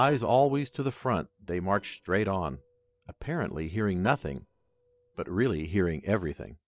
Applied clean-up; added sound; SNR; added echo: neural separator model SepFormer DNS4.